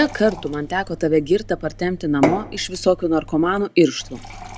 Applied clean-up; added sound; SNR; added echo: none; Fill (with liquid) / Glass / Water; 11 dB; none.